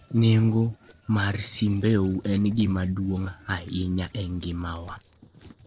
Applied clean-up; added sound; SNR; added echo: neural separator model SepFormer DNS4.